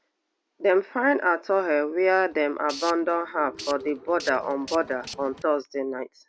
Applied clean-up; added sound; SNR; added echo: none; Tools; 16 dB; none.